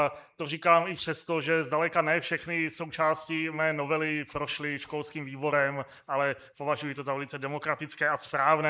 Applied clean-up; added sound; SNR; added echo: neural mask model Resemble Enhance denoiser.